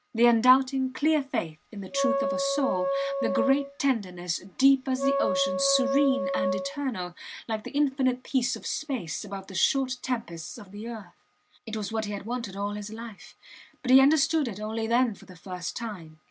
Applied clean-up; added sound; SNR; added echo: none; Wind instrument, woodwind instrument; 2 dB; none.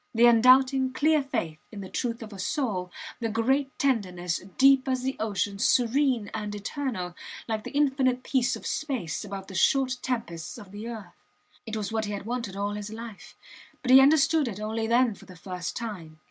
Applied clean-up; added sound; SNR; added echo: none; none; none; none.